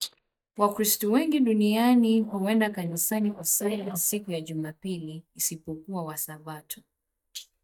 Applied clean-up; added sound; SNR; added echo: neural mask model DeepFilterNet 3.